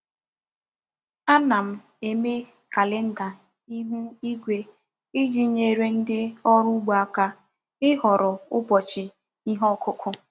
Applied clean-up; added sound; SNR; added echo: none; none; none; none.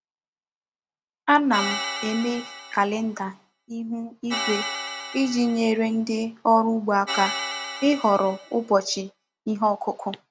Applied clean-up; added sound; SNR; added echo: none; Organ; 8 dB; none.